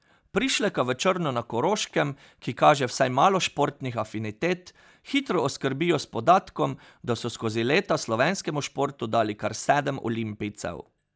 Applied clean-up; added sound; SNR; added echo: none; none; none; none.